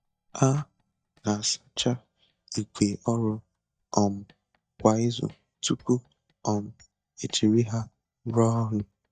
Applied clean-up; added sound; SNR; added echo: neural mask model DeepFilterNet 3.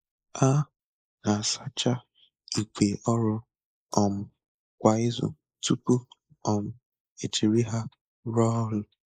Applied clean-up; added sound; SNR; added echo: neural mask model Resemble Enhance denoiser.